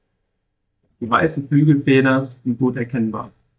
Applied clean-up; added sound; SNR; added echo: neural mask model DeepFilterNet 3.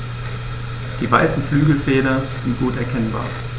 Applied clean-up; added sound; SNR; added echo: none; none; none; none.